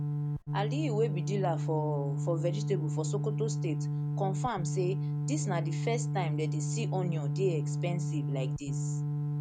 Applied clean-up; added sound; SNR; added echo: none; Organ; -3 dB; none.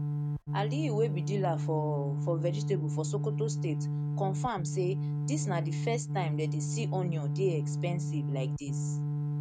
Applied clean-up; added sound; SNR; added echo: neural mask model RNNoise.